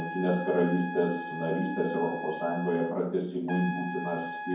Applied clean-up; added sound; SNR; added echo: none; Trumpet; 8 dB; reverberation time 0.9 s.